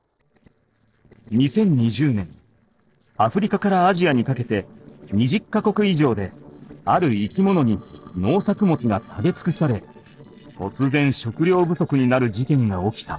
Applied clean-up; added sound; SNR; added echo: neural separator model SepFormer DNS4.